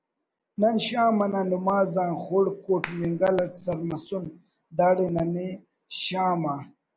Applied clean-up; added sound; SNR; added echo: none; Clapping; 17 dB; none.